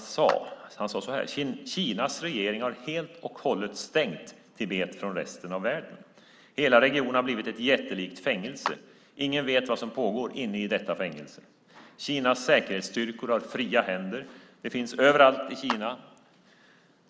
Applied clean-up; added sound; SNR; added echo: none; Clapping; 12 dB; none.